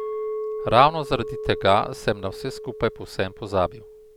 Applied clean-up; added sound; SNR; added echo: none; Chink, clink; 10 dB; none.